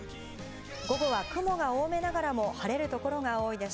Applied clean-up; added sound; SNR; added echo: none; Meow; 12 dB; none.